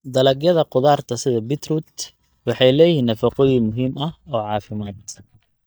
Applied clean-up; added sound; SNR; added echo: neural mask model DeepFilterNet 3.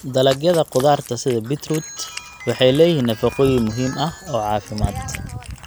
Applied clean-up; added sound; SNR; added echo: none; Cat; 19 dB; none.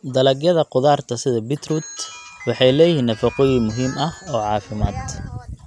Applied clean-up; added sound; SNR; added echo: none; none; none; none.